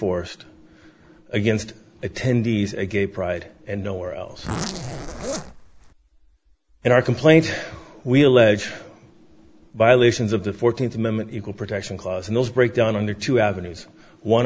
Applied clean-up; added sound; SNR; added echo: none; Zipper (clothing); 9 dB; none.